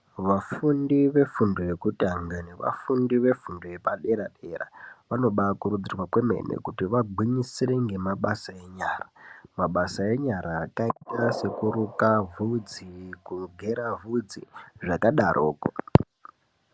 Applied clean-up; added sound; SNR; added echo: none; none; none; none.